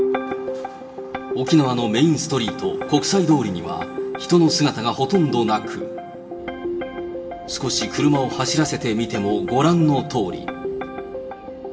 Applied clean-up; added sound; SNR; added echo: none; none; none; reverberation time 1.4 s.